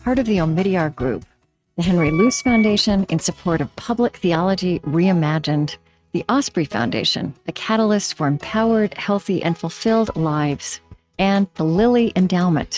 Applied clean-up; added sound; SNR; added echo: neural mask model RNNoise.